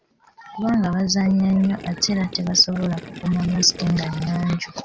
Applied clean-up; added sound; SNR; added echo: none; Gurgling; 17 dB; none.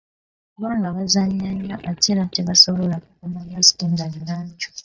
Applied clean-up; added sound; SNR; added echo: neural mask model DeepFilterNet 3.